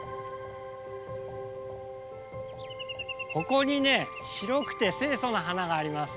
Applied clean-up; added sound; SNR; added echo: none; none; none; none.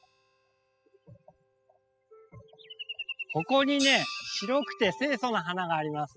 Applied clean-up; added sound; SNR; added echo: classical method spectral subtraction.